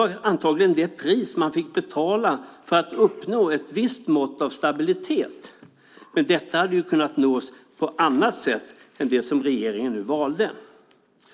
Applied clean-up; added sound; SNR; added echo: none; none; none; none.